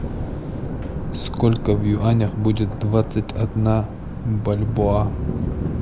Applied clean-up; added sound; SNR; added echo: none; Thunder; 5 dB; none.